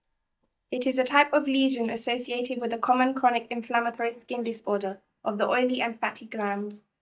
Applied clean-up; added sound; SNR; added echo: neural mask model DeepFilterNet 3.